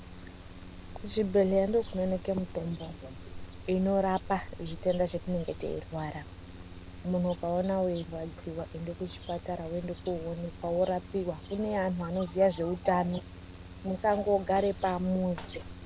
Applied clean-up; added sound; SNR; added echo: none; Mechanical fan + Wind; 13 dB; none.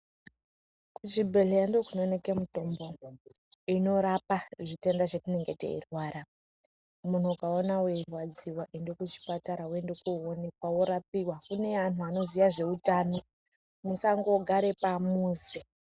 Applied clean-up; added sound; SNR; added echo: none; none; none; none.